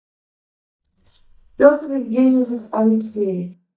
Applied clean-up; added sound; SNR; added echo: neural mask model DeepFilterNet 3.